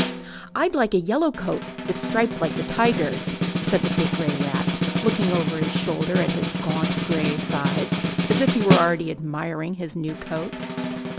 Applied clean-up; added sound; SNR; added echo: none; Snare drum; 0 dB; none.